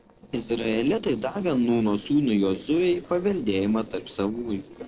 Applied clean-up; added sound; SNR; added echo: neural separator model SepFormer DNS4.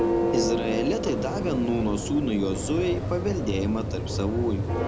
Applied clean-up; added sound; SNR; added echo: none; Church bell; 0 dB; none.